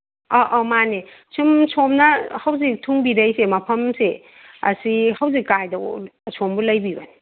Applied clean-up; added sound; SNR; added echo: none; none; none; none.